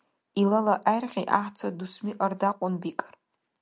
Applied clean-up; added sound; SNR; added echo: none; none; none; none.